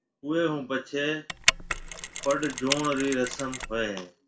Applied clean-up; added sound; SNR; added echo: none; Mechanisms; 2 dB; reverberation time 0.3 s.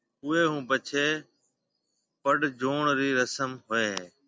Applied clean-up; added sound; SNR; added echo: none; none; none; none.